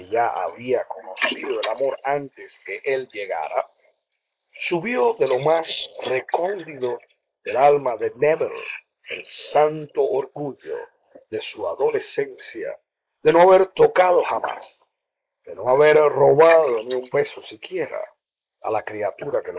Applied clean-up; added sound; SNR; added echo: neural mask model Resemble Enhance denoiser.